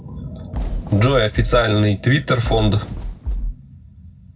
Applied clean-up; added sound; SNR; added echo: none; Fireworks; 6 dB; reverberation time 0.4 s.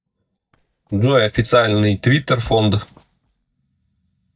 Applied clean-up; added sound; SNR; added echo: neural mask model DeepFilterNet 3.